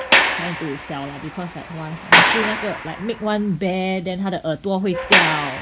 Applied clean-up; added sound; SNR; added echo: none; Sliding door; -3 dB; none.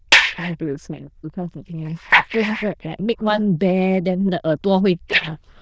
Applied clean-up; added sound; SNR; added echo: neural diffusion model UNIVERSE++.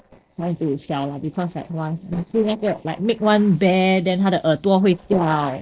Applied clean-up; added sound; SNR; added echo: neural separator model SepFormer DNS4.